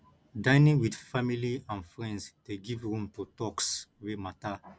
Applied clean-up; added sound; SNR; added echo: none; none; none; none.